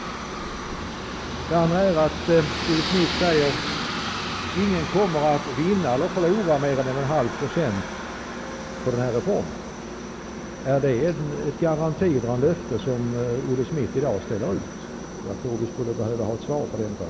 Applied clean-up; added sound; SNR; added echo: none; Aircraft; 7 dB; none.